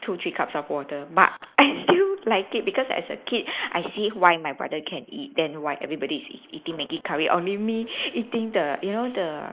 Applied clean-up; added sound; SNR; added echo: neural mask model Resemble Enhance denoiser.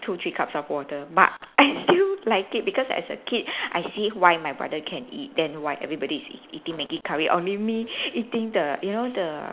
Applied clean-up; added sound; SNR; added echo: none; none; none; none.